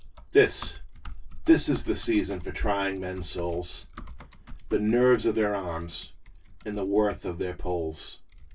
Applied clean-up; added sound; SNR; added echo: none; Typing; 12 dB; reverberation time 0.1 s.